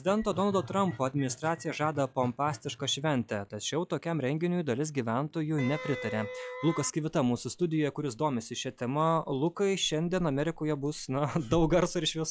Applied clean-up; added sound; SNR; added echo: classical method log-MMSE.